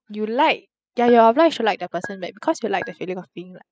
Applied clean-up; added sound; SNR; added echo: classical method spectral subtraction.